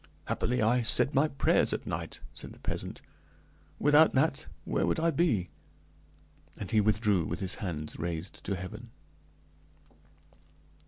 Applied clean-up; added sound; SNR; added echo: none; none; none; none.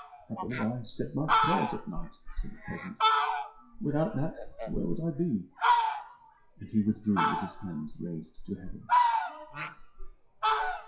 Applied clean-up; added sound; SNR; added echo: classical method WPE with log-MMSE.